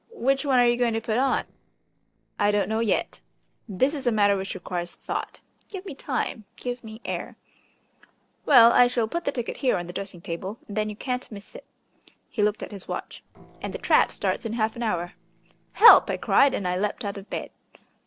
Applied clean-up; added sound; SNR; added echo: neural separator model SepFormer DNS4.